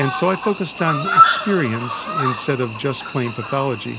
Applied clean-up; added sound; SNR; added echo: none; Cricket; 0 dB; none.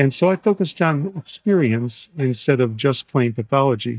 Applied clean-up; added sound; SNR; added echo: neural mask model DeepFilterNet 3.